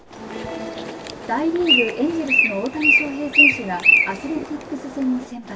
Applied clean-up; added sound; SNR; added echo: none; Bird; -4 dB; reverberation time 0.1 s.